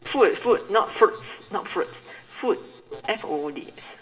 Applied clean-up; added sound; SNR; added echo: none; none; none; reverberation time 2.6 s.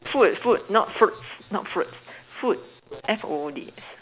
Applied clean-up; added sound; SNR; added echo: none; none; none; none.